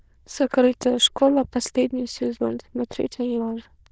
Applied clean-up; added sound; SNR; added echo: neural diffusion model UNIVERSE++.